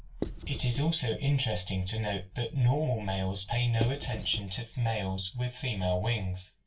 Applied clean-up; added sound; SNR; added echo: none; Writing; 8 dB; reverberation time 0.2 s.